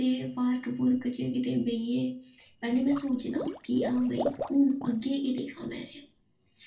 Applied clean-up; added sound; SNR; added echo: neural separator model SepFormer DNS4.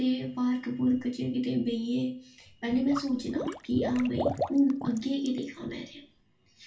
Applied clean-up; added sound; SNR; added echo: none; Liquid; 7 dB; reverberation time 0.3 s.